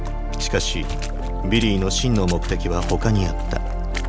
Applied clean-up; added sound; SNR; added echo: none; Slam + Water / Splash, splatter; 17 dB; none.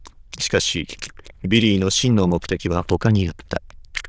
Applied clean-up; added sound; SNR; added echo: neural diffusion model UNIVERSE++.